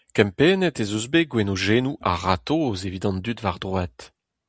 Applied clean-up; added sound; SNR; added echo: none; none; none; none.